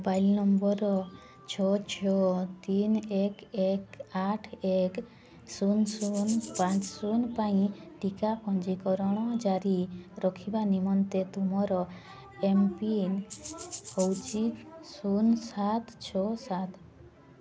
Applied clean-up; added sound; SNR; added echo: none; Rattle (instrument); 14 dB; none.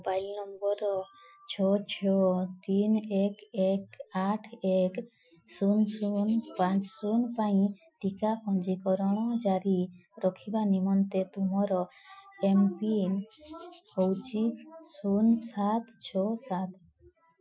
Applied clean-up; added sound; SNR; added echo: classical method Wiener filter.